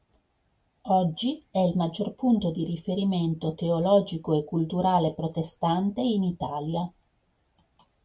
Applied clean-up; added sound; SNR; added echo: none; none; none; none.